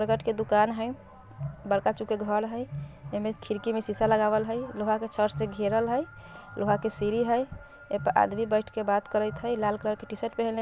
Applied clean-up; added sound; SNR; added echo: none; none; none; none.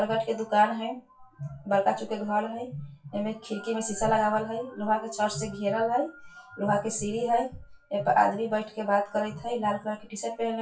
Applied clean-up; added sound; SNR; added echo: classical method WPE with log-MMSE.